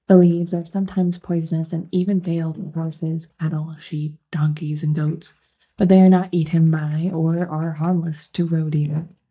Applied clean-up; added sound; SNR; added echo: neural mask model DeepFilterNet 3.